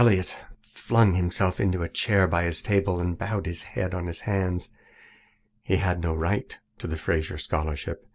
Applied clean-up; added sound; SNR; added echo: none; none; none; none.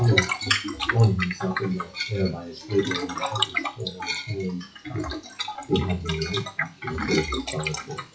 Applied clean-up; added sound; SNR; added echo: classical method WPE with log-MMSE.